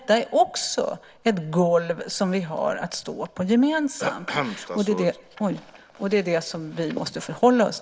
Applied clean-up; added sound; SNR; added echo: none; none; none; none.